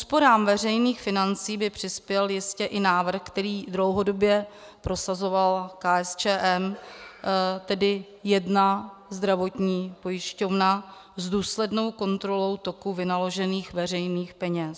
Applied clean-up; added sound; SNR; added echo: none; none; none; none.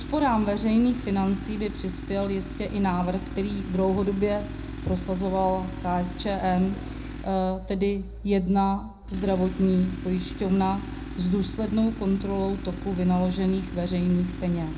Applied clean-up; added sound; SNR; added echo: none; Tools; 9 dB; reverberation time 0.4 s.